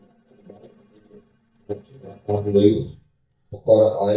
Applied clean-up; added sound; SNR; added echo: neural mask model DeepFilterNet 3.